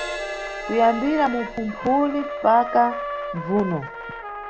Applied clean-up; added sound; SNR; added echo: none; Trumpet + Crash cymbal; 8 dB; none.